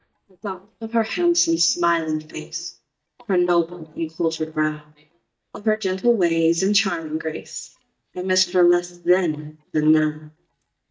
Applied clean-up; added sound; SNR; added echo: neural mask model DeepFilterNet 3.